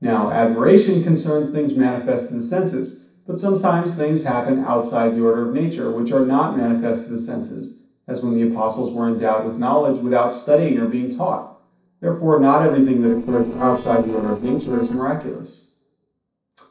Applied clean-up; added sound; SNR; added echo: neural separator model SepFormer DNS4.